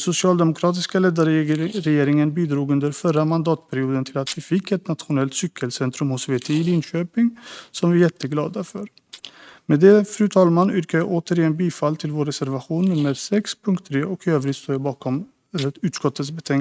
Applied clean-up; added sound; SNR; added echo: neural mask model RNNoise.